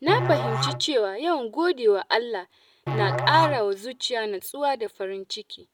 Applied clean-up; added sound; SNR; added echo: none; Musical instrument; 6 dB; none.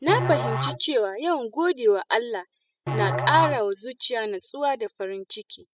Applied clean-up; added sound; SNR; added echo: classical method spectral subtraction.